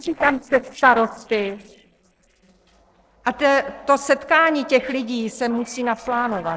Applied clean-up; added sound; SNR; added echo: neural separator model SepFormer DNS4.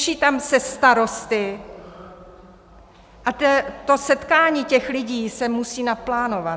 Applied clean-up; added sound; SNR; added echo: none; none; none; none.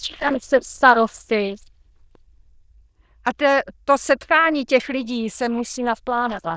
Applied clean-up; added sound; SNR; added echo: neural diffusion model UNIVERSE++.